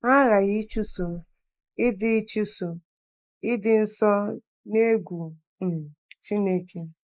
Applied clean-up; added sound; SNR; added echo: neural mask model Resemble Enhance denoiser.